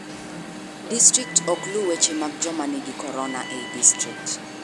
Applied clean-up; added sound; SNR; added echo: none; Alarm; 10 dB; none.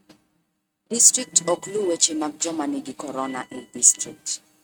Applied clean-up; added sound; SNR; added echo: neural mask model RNNoise.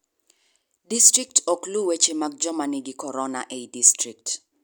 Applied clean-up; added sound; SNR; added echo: none; none; none; none.